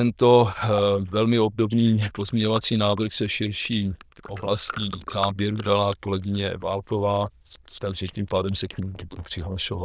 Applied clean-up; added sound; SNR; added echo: neural diffusion model UNIVERSE++.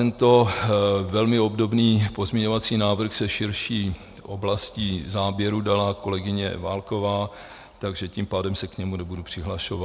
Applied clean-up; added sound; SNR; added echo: none; none; none; none.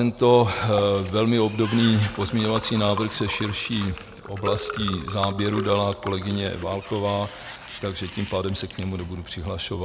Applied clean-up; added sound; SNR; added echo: none; Sliding door + Liquid; 13 dB; none.